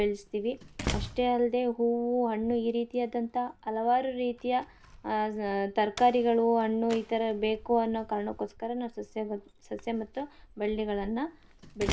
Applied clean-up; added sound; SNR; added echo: none; Slam; 14 dB; reverberation time 0.3 s.